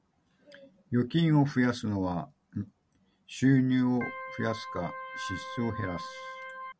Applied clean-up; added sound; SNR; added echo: none; Organ; 10 dB; none.